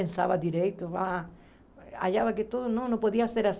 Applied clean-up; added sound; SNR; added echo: none; none; none; none.